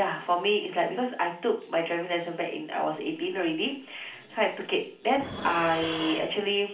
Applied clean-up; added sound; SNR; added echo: none; Dishes, pots, and pans; 12 dB; reverberation time 0.4 s.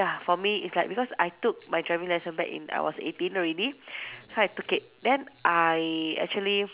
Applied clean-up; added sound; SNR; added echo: none; none; none; none.